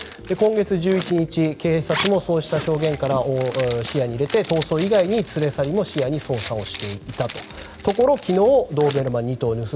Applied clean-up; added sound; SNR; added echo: none; Zipper (clothing); 12 dB; none.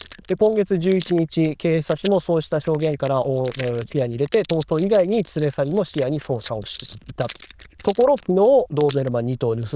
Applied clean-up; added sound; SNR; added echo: neural diffusion model UNIVERSE++.